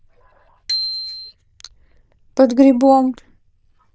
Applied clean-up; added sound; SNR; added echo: neural diffusion model UNIVERSE++.